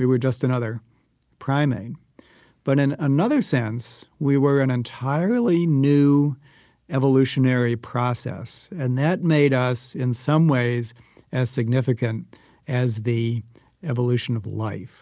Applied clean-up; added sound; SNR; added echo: none; none; none; none.